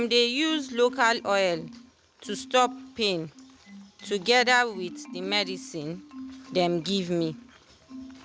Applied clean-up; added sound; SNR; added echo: none; Marimba, xylophone; 16 dB; none.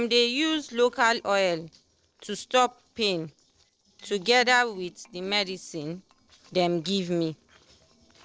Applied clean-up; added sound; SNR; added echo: neural separator model SepFormer DNS4.